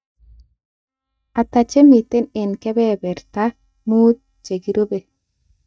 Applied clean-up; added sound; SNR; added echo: neural mask model DeepFilterNet 3.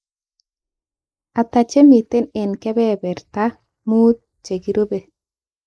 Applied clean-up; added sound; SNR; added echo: neural mask model Resemble Enhance denoiser.